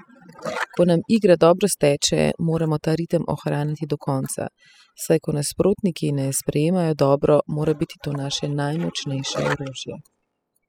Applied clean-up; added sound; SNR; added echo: classical method spectral subtraction.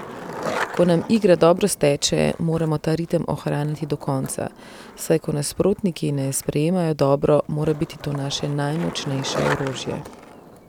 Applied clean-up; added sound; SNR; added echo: none; Skateboard; 13 dB; none.